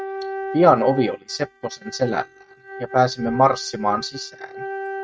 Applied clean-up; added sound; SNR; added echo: neural mask model RNNoise.